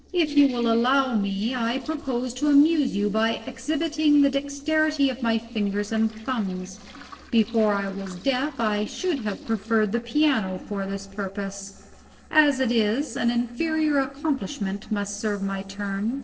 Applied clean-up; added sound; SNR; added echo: neural separator model SepFormer DNS4.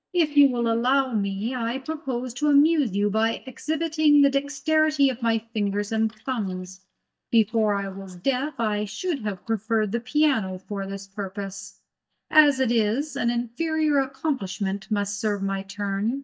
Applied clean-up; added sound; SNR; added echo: neural mask model DeepFilterNet 3.